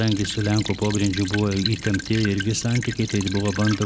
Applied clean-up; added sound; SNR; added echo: none; Stream / Trickle, dribble; 10 dB; none.